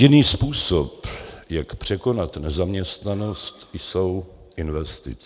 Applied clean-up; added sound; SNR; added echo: none; none; none; none.